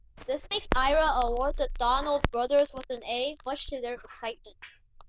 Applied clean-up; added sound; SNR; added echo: neural diffusion model UNIVERSE++.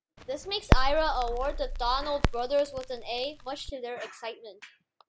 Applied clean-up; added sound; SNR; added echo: none; Crackle; -2 dB; none.